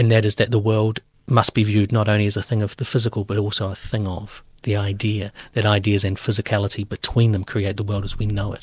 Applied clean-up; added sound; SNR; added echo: none; none; none; none.